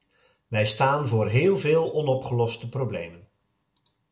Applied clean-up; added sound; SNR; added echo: none; none; none; none.